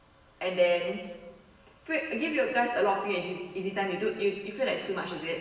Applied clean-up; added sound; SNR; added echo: none; none; none; reverberation time 1.2 s.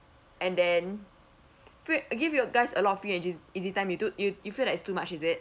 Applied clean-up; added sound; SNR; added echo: none; none; none; none.